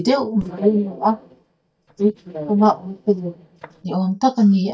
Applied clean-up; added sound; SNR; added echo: neural mask model DeepFilterNet 3.